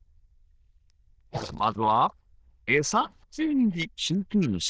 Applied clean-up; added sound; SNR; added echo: neural diffusion model UNIVERSE++.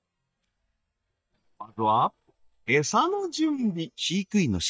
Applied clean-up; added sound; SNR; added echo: neural mask model DeepFilterNet 3.